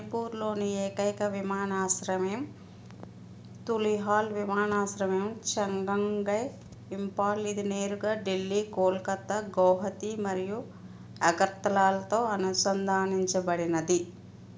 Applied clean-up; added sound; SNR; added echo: none; none; none; none.